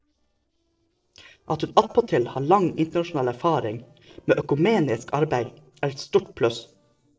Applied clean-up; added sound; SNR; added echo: neural separator model SepFormer DNS4.